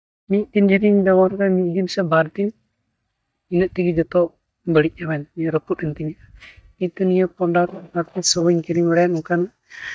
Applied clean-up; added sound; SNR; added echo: neural mask model DeepFilterNet 3.